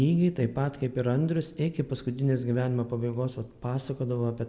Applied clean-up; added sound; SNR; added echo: none; none; none; none.